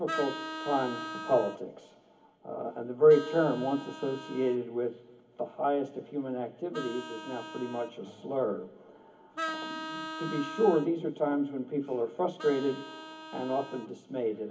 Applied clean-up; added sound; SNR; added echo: none; Vehicle horn, car horn, honking; 12 dB; reverberation time 0.3 s.